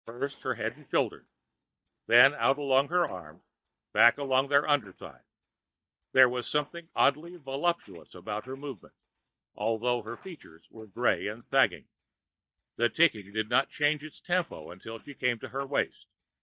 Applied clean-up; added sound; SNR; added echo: neural mask model DeepFilterNet 3.